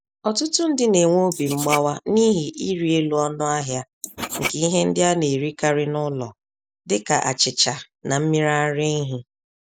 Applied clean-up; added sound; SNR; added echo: neural mask model Resemble Enhance denoiser.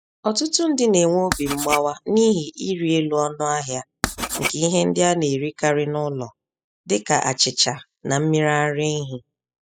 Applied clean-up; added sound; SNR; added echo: classical method spectral subtraction.